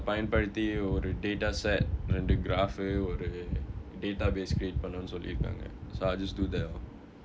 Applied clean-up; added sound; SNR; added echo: none; none; none; none.